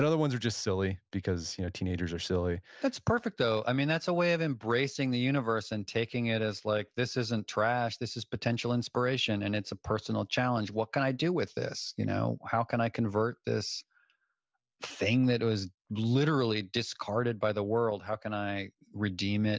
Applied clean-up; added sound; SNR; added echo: none; none; none; none.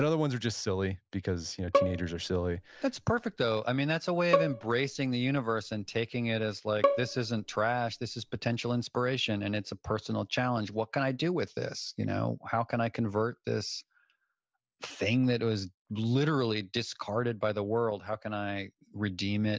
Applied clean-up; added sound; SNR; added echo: none; Bowed string instrument; 3 dB; none.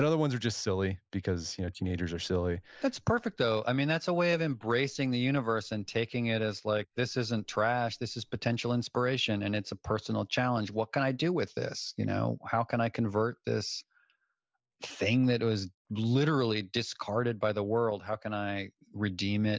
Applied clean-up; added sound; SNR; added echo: neural mask model Resemble Enhance denoiser.